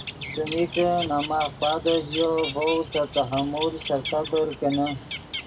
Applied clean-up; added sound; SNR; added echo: none; Bird; 9 dB; reverberation time 0.2 s.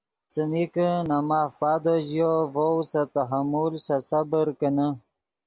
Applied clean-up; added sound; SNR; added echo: none; none; none; none.